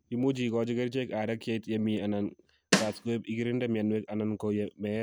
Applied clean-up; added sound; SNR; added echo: none; Snare drum; -2 dB; none.